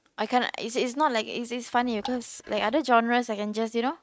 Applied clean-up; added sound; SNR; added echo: neural mask model RNNoise.